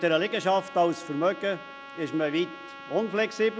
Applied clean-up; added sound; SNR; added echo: none; Trumpet; 16 dB; none.